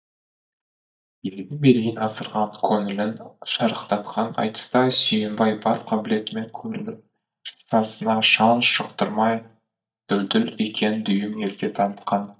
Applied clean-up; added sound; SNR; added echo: neural mask model DeepFilterNet 3.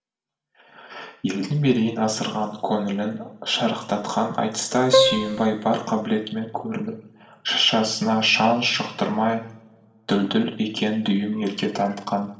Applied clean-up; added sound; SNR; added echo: none; Keyboard (musical); -4 dB; reverberation time 0.8 s.